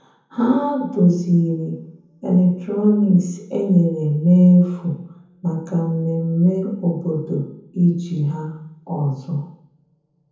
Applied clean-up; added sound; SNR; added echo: none; none; none; reverberation time 0.7 s.